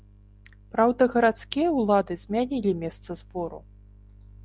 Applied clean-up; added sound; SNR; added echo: none; none; none; none.